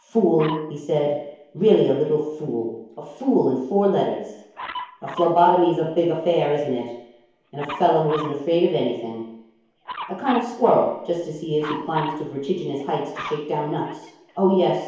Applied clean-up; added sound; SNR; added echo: none; Dog; 17 dB; reverberation time 1.0 s.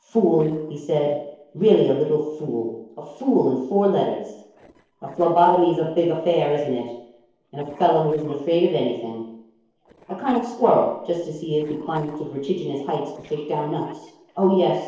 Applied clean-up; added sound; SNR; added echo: neural separator model SepFormer DNS4.